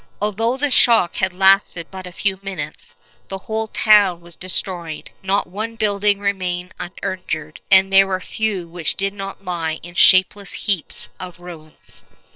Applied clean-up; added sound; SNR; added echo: neural separator model SepFormer WHAM!.